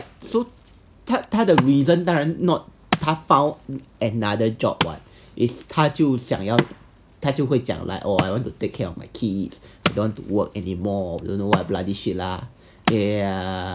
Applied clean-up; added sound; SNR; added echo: none; Wood; 8 dB; none.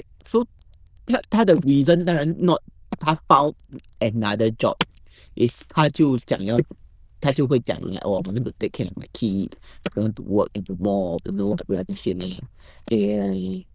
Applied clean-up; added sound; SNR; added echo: neural diffusion model UNIVERSE++.